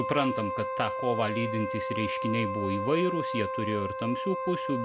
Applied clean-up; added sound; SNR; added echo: none; Wind instrument, woodwind instrument; 2 dB; none.